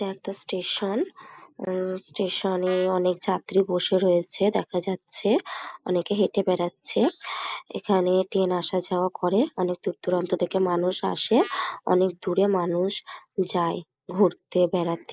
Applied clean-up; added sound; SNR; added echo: neural mask model Resemble Enhance denoiser.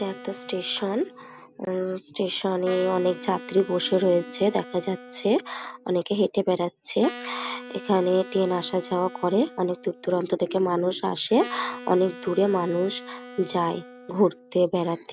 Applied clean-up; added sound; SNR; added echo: none; Wind instrument, woodwind instrument; 17 dB; none.